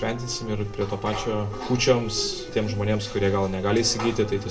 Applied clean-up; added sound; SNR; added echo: none; Wind instrument, woodwind instrument; 18 dB; reverberation time 0.2 s.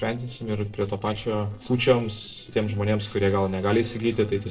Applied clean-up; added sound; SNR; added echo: neural separator model SepFormer DNS4.